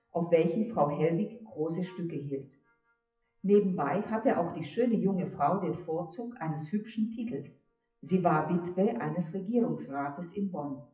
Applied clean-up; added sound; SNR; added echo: classical method WPE with log-MMSE.